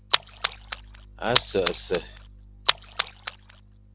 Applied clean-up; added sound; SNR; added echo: none; Splash, splatter; -3 dB; none.